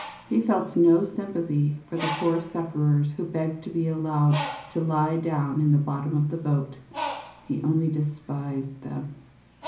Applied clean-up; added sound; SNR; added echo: none; Bird; 14 dB; reverberation time 0.6 s.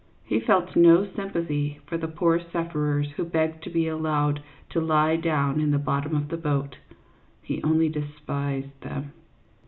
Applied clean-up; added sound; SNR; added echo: none; none; none; none.